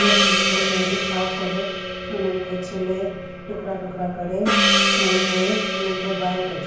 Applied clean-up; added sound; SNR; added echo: none; Gong; -4 dB; reverberation time 0.5 s.